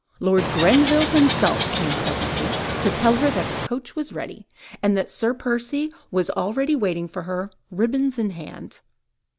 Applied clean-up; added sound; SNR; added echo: none; Water / Bird; 2 dB; none.